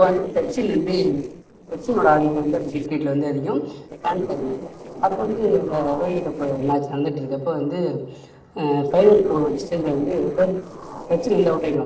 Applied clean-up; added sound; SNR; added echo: neural separator model SepFormer DNS4.